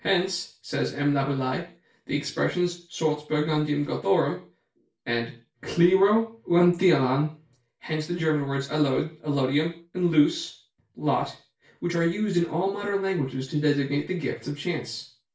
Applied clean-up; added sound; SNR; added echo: none; none; none; reverberation time 0.3 s.